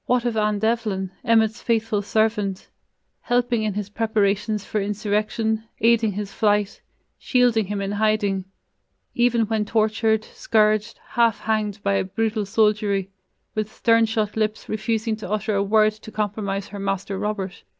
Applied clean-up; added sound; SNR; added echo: none; none; none; none.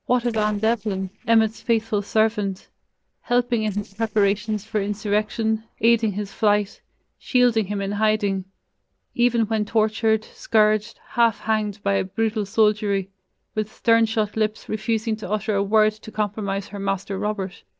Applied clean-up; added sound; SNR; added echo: neural separator model SepFormer DNS4.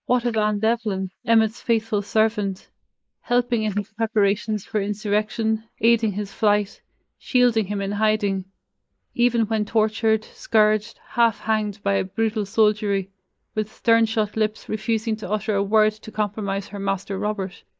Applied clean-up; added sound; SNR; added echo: neural mask model Resemble Enhance denoiser.